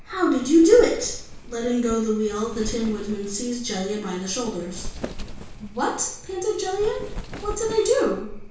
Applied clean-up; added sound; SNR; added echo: none; Wind; 12 dB; reverberation time 0.6 s.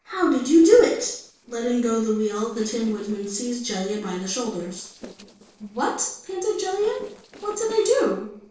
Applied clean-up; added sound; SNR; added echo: neural separator model SepFormer DNS4.